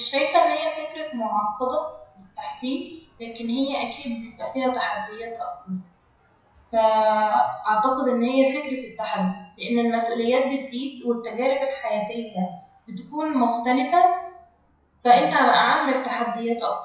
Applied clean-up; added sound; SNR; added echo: classical method WPE with log-MMSE.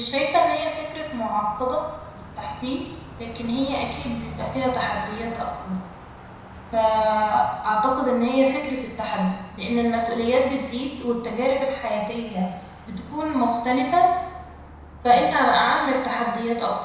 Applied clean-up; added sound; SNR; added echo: none; Car passing by; 18 dB; reverberation time 1.0 s.